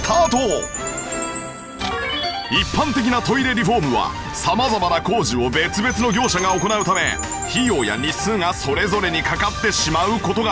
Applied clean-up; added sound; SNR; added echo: none; Wind chime / Percussion; 16 dB; none.